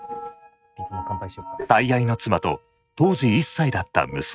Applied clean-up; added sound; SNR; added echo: neural mask model RNNoise.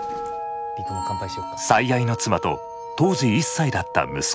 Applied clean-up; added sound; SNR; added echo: none; none; none; none.